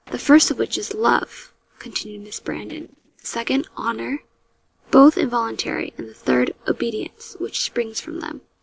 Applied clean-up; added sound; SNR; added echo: neural separator model SepFormer DNS4.